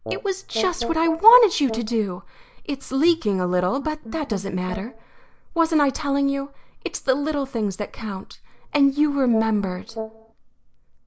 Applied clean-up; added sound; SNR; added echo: neural mask model Resemble Enhance denoiser.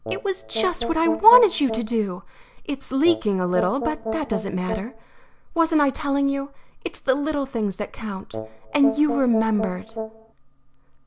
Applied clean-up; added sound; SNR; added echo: none; Brass instrument; 8 dB; none.